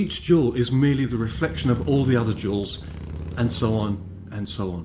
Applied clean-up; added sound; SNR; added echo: none; Motorcycle; 11 dB; reverberation time 0.4 s.